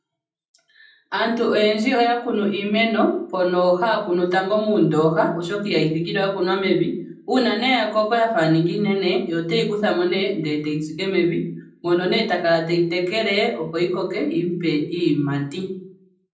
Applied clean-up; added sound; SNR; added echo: none; none; none; reverberation time 0.6 s.